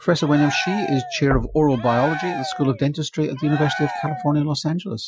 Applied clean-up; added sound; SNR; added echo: classical method Wiener filter.